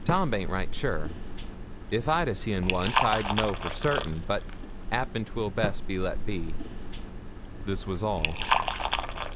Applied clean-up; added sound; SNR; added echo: none; Liquid; 0 dB; none.